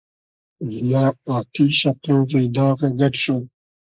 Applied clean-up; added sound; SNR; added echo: neural mask model Resemble Enhance denoiser.